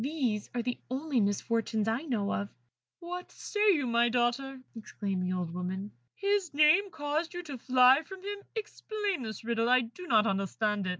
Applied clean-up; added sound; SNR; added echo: none; none; none; none.